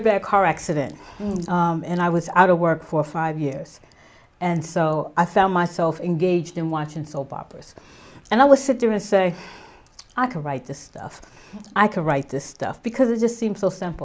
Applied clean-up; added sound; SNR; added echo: none; none; none; none.